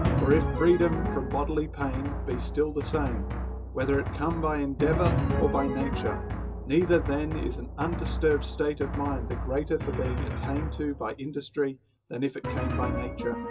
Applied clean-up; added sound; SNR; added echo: none; Drum; 2 dB; reverberation time 0.2 s.